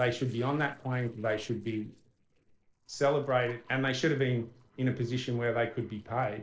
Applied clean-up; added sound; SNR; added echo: neural separator model SepFormer DNS4.